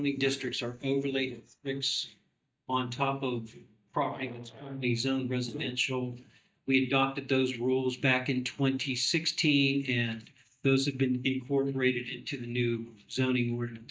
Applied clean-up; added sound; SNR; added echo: neural mask model DeepFilterNet 3.